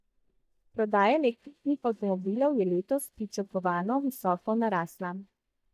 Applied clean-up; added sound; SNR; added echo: neural mask model DeepFilterNet 3.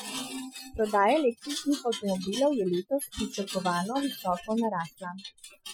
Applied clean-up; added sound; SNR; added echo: classical method Wiener filter.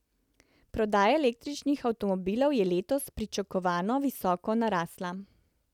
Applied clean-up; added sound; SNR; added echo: none; none; none; none.